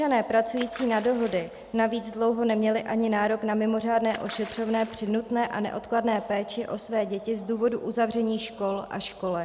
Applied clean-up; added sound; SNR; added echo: none; Splash, splatter; 20 dB; none.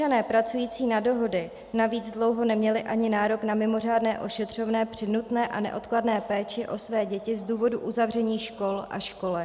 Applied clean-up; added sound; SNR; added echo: none; none; none; none.